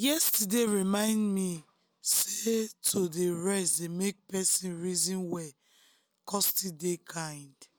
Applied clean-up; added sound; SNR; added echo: none; none; none; none.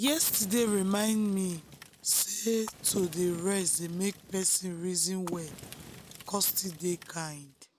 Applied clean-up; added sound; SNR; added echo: none; Fire; 18 dB; none.